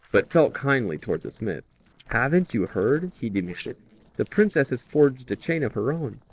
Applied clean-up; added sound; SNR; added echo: neural separator model SepFormer DNS4.